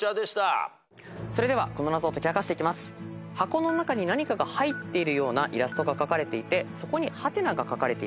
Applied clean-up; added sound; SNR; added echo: none; none; none; none.